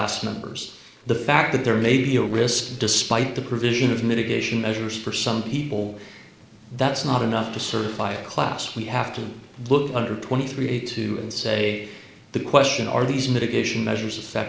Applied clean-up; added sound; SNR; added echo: neural separator model SepFormer DNS4.